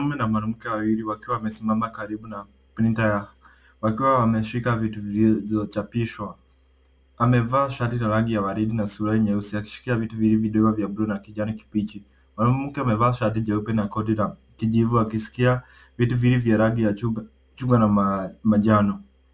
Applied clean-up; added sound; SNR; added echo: none; none; none; none.